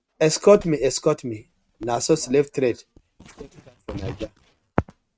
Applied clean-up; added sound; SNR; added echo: neural mask model RNNoise.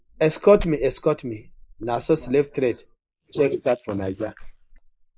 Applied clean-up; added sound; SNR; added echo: neural mask model Resemble Enhance denoiser.